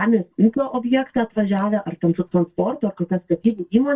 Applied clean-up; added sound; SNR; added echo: neural mask model DeepFilterNet 3.